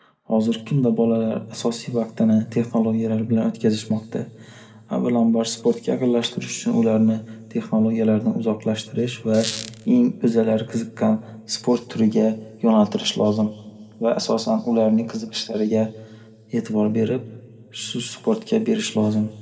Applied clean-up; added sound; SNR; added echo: none; Squeak; 11 dB; reverberation time 1.3 s.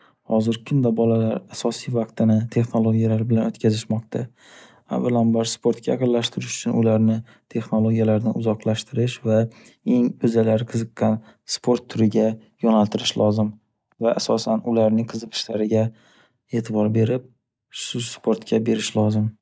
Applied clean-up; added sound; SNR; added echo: none; none; none; none.